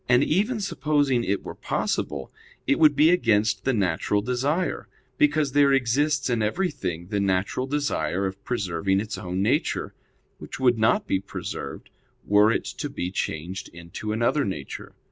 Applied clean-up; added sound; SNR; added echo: none; none; none; none.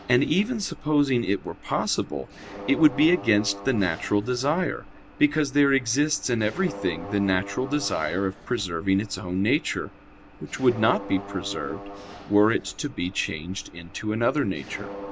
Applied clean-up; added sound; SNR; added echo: none; Mechanisms; 15 dB; none.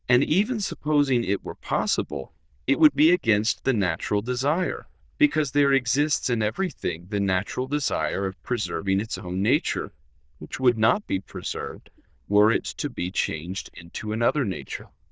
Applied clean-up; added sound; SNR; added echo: neural diffusion model UNIVERSE++.